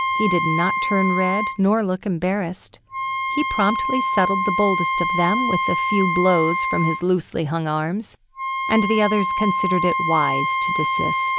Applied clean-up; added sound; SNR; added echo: none; Wind instrument, woodwind instrument; 1 dB; none.